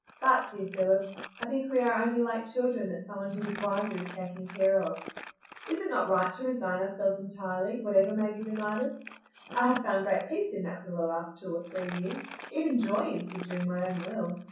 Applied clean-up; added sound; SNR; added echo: none; Crumpling, crinkling; 17 dB; reverberation time 0.6 s.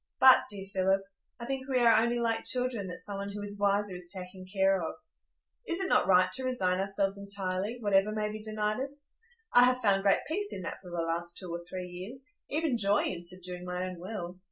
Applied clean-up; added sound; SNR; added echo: none; none; none; none.